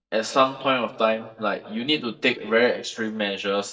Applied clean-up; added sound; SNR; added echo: neural mask model DeepFilterNet 3.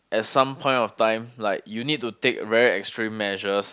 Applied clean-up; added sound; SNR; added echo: none; none; none; none.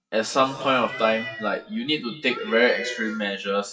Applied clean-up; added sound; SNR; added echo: classical method WPE with log-MMSE.